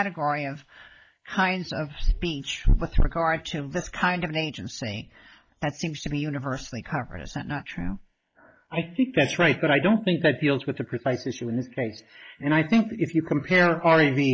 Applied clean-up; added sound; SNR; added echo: neural mask model Resemble Enhance denoiser.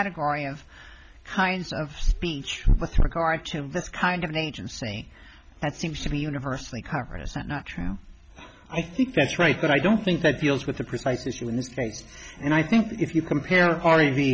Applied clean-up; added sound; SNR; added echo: none; none; none; none.